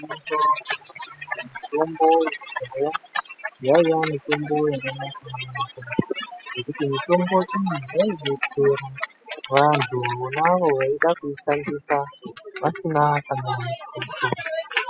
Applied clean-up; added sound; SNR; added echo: classical method spectral subtraction.